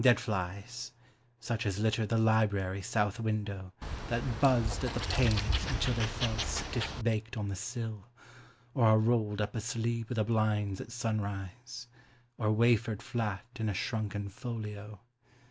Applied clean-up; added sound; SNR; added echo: none; Wild animals; 3 dB; none.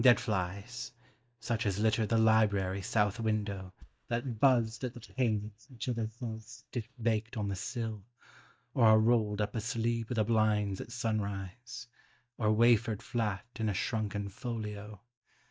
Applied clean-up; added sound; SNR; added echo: neural mask model DeepFilterNet 3.